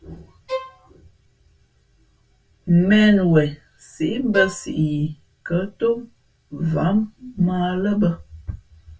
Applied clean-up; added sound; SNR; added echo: none; Bowed string instrument; 12 dB; reverberation time 0.1 s.